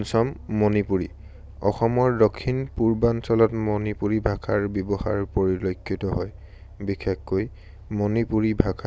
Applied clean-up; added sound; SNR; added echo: none; none; none; none.